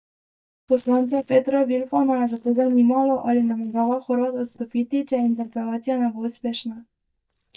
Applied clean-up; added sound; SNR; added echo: neural mask model DeepFilterNet 3.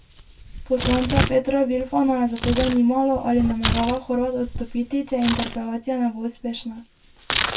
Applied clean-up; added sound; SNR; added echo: none; Tearing; 6 dB; reverberation time 0.1 s.